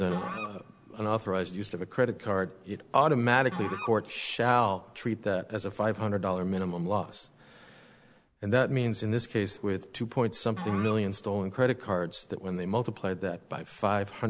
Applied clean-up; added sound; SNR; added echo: none; Musical instrument; 14 dB; none.